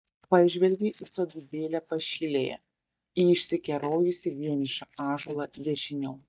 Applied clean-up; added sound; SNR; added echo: neural mask model DeepFilterNet 3.